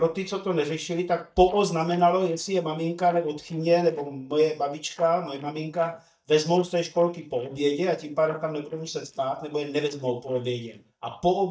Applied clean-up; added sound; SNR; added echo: neural mask model DeepFilterNet 3.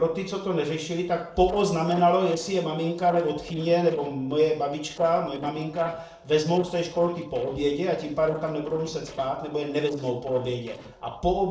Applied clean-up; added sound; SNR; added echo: neural separator model SepFormer DNS4.